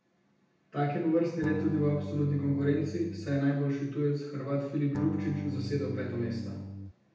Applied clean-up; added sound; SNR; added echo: none; Electric guitar / Strum; 6 dB; reverberation time 0.8 s.